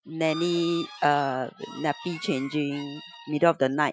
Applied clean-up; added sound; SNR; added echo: classical method Wiener filter.